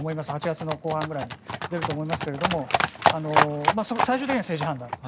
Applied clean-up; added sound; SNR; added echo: none; Livestock, farm animals, working animals; -2 dB; none.